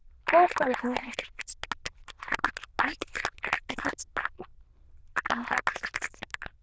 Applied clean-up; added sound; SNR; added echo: neural diffusion model UNIVERSE++.